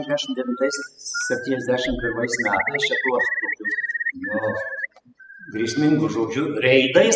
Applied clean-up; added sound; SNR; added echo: classical method spectral subtraction.